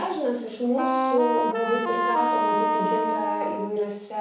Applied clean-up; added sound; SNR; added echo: none; Wind instrument, woodwind instrument; -2 dB; reverberation time 0.7 s.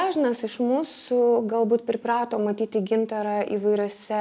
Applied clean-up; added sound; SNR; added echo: none; none; none; none.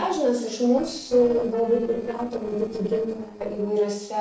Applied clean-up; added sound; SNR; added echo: neural separator model SepFormer DNS4.